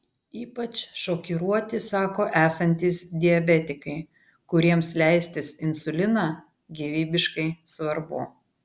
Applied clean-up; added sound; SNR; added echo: none; none; none; none.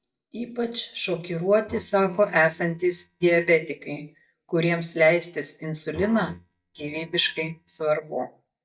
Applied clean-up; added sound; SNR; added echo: neural mask model DeepFilterNet 3.